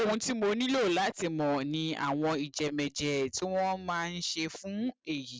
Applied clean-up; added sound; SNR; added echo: none; none; none; none.